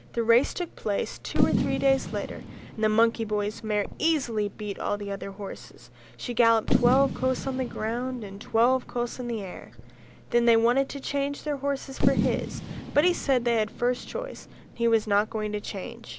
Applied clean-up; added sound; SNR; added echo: none; Fireworks; 6 dB; none.